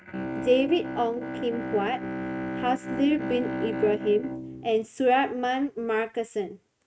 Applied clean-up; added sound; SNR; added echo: neural mask model RNNoise.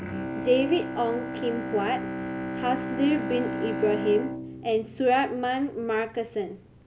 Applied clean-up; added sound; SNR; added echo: none; Bowed string instrument; 6 dB; none.